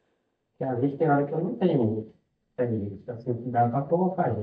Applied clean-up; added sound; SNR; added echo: neural mask model DeepFilterNet 3.